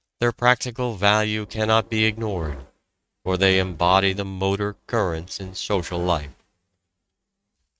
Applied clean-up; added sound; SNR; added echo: neural mask model RNNoise.